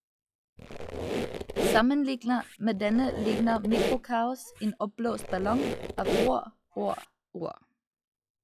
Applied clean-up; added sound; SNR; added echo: classical method log-MMSE.